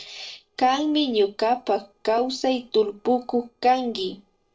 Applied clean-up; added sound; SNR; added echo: neural separator model SepFormer DNS4.